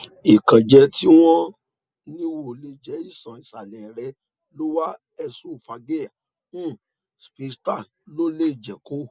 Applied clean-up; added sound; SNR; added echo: none; none; none; none.